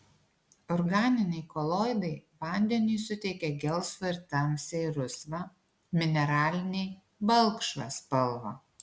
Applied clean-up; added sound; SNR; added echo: none; none; none; none.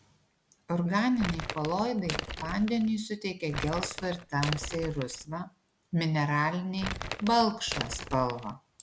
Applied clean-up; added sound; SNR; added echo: none; Crumpling, crinkling; 7 dB; none.